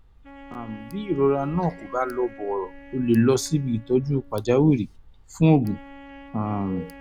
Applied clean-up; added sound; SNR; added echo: none; Tick + Wind instrument, woodwind instrument; 20 dB; none.